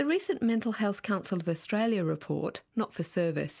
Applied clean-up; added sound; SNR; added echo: none; none; none; none.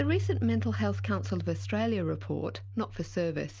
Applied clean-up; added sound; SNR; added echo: none; Keyboard (musical); 3 dB; none.